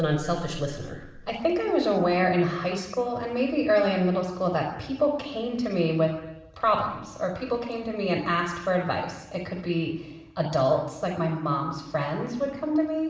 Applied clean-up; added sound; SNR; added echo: none; none; none; reverberation time 0.9 s.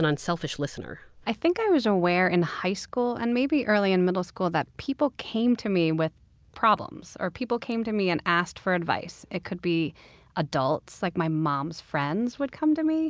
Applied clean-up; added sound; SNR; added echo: none; none; none; none.